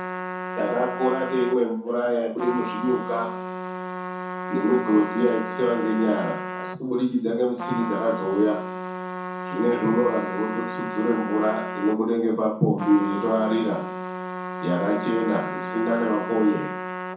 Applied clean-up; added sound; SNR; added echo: none; Trumpet; 7 dB; reverberation time 0.5 s.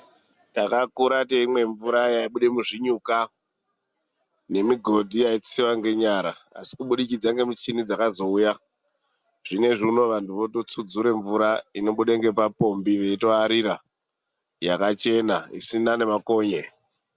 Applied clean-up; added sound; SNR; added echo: none; none; none; none.